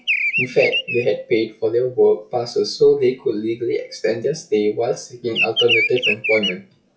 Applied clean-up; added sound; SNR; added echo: classical method WPE with log-MMSE.